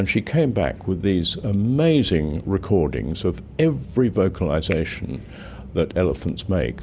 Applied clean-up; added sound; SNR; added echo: none; Finger snapping; 15 dB; none.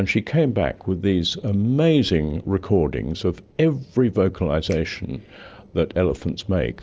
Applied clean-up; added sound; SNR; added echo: neural separator model SepFormer DNS4.